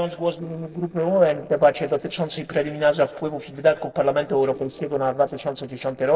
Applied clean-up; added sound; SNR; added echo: neural separator model SepFormer DNS4.